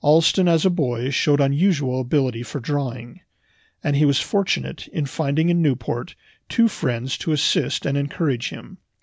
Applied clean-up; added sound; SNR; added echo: none; none; none; none.